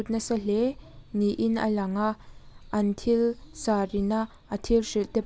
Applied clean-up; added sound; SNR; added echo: none; none; none; none.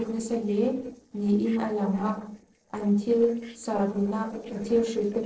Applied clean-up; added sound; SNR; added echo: neural separator model SepFormer DNS4.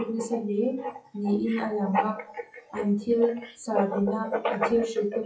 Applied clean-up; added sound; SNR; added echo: classical method WPE with log-MMSE.